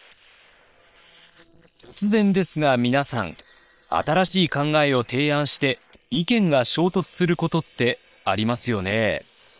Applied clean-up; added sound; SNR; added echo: neural separator model SepFormer WHAM!.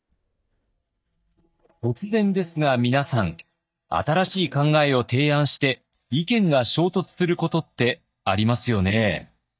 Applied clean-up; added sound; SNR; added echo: neural mask model DeepFilterNet 3.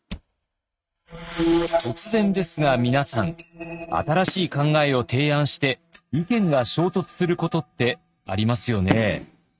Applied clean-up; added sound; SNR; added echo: neural mask model RNNoise.